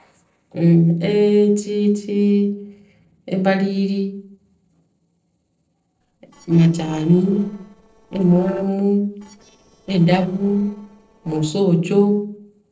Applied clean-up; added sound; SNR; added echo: neural separator model SepFormer DNS4.